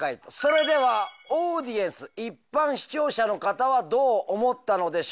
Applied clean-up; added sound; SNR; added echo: none; none; none; none.